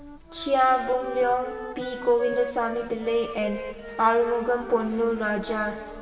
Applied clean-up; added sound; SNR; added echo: none; Wind instrument, woodwind instrument; 13 dB; reverberation time 2.4 s.